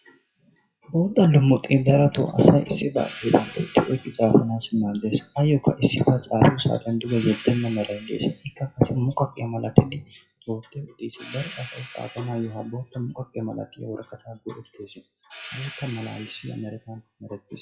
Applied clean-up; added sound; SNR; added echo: classical method WPE with log-MMSE.